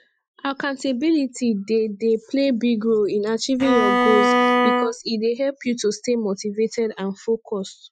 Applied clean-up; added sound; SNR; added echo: classical method Wiener filter.